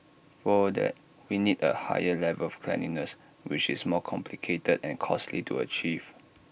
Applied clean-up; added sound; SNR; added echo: none; none; none; none.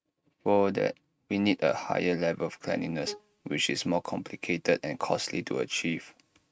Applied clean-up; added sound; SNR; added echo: neural mask model RNNoise.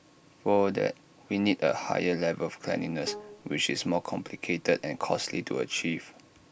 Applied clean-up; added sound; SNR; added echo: none; Bowed string instrument; 18 dB; none.